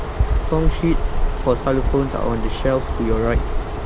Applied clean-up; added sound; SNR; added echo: none; Cricket; -3 dB; none.